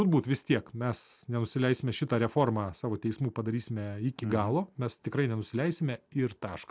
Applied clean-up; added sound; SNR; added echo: none; none; none; none.